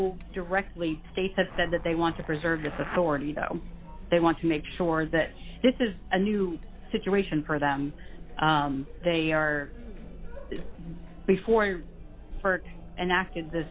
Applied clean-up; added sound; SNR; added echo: none; Chatter + Zipper (clothing); 12 dB; none.